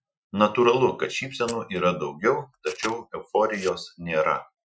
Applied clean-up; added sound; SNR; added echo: classical method Wiener filter.